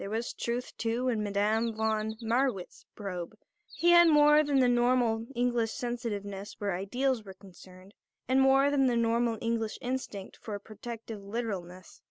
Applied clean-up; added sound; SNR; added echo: none; Bird vocalization, bird call, bird song; 19 dB; none.